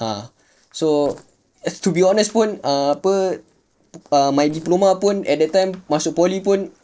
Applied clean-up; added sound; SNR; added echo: neural separator model SepFormer DNS4.